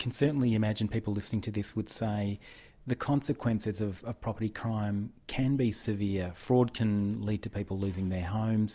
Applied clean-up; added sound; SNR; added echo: none; none; none; none.